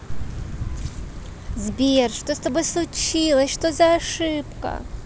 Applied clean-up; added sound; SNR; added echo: none; none; none; none.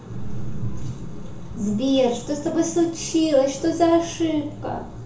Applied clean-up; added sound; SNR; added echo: none; none; none; reverberation time 0.8 s.